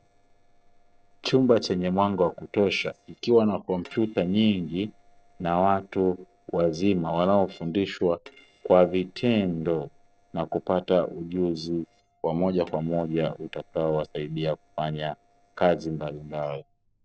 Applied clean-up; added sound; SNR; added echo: neural separator model SepFormer DNS4.